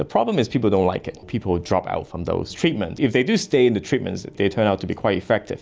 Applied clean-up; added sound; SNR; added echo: none; none; none; none.